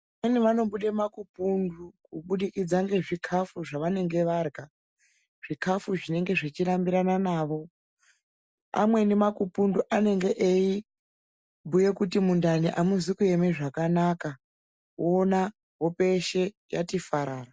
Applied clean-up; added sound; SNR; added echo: none; none; none; none.